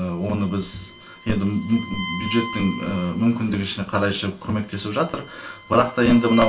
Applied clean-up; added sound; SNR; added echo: none; Bowed string instrument; 15 dB; reverberation time 0.2 s.